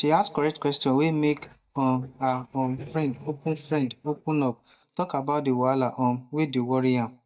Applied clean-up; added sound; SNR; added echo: neural mask model DeepFilterNet 3.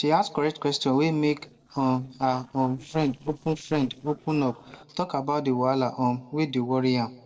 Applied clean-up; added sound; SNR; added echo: neural separator model SepFormer DNS4.